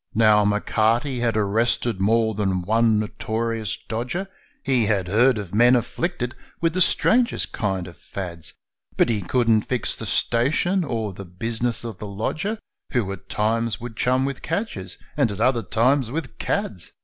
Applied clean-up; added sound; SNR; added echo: none; none; none; none.